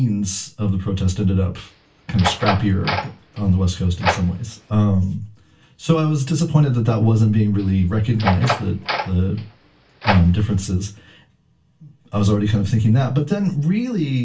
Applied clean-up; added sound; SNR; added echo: none; Door; 8 dB; reverberation time 0.2 s.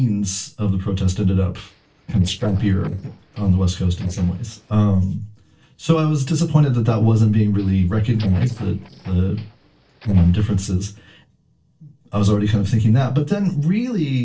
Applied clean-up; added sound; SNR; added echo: neural separator model SepFormer DNS4.